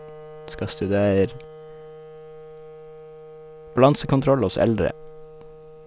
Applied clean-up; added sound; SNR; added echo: none; Wind instrument, woodwind instrument; 17 dB; none.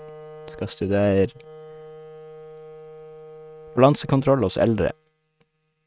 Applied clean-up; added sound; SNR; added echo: neural mask model RNNoise.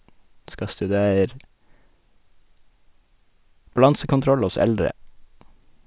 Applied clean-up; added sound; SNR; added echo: none; none; none; none.